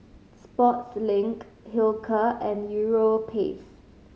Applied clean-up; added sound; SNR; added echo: none; none; none; none.